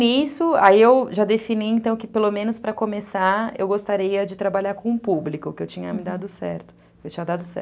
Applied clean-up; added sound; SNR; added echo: none; none; none; none.